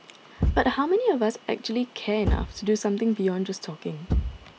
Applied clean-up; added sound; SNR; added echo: none; Thump, thud; 5 dB; none.